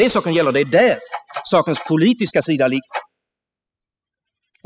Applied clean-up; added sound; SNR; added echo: classical method spectral subtraction.